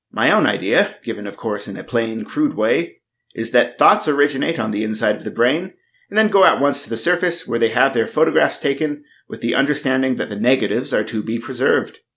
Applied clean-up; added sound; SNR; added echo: none; none; none; none.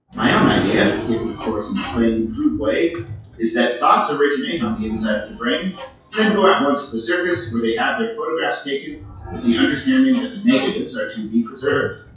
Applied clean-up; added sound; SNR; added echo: classical method WPE with log-MMSE.